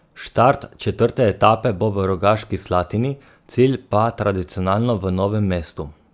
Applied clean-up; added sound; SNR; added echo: none; none; none; none.